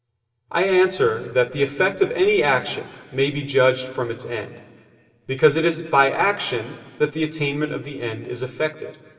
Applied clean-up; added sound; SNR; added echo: none; none; none; reverberation time 1.9 s.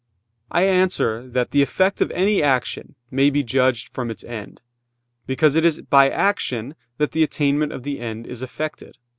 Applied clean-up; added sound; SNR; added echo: none; none; none; none.